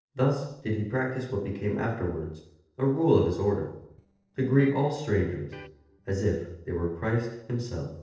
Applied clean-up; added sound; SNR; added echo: neural separator model SepFormer DNS4.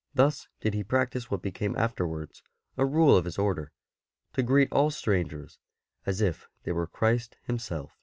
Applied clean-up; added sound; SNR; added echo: none; none; none; none.